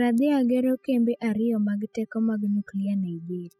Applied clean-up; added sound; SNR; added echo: classical method spectral subtraction.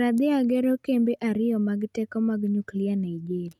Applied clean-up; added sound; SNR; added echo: none; none; none; none.